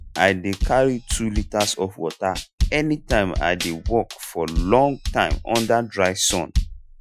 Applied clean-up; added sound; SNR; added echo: classical method Wiener filter.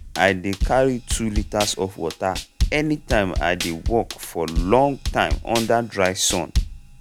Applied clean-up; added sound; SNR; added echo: none; Drum kit; 5 dB; none.